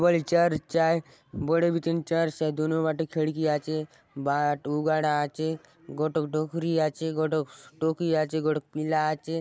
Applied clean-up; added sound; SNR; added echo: none; none; none; none.